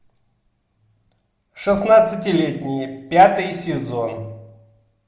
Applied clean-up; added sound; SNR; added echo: none; none; none; none.